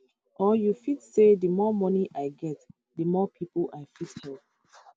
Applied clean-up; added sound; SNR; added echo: none; none; none; none.